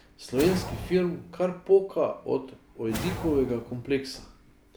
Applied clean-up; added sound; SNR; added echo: none; Whoosh, swoosh, swish; 11 dB; none.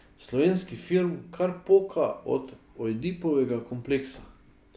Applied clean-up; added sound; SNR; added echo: none; none; none; none.